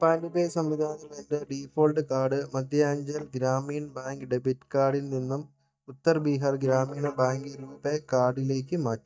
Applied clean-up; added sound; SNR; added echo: neural mask model DeepFilterNet 3.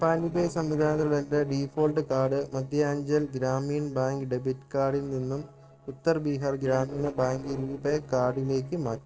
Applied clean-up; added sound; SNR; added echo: neural separator model SepFormer DNS4.